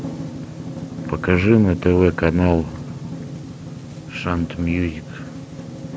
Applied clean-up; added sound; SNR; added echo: none; Drum; 10 dB; none.